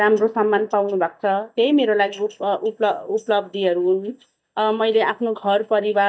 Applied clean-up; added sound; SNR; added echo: neural mask model DeepFilterNet 3.